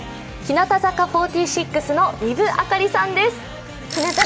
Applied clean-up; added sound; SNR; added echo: none; none; none; none.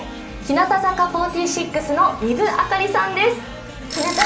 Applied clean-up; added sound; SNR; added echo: none; none; none; reverberation time 0.4 s.